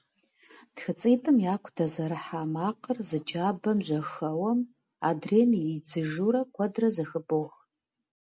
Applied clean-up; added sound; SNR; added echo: none; none; none; none.